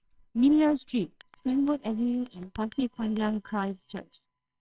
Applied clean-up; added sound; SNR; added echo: neural separator model SepFormer WHAMR!.